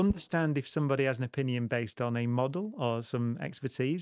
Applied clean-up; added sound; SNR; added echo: neural mask model DeepFilterNet 3.